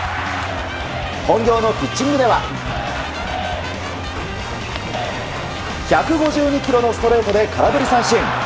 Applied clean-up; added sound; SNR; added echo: none; none; none; none.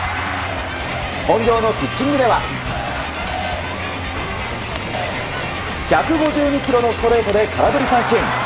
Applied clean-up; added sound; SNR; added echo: none; Crowd; 12 dB; none.